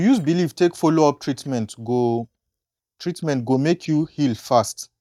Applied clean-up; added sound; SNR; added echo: neural mask model DeepFilterNet 3.